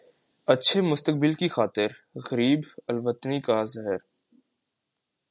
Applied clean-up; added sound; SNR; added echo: none; none; none; none.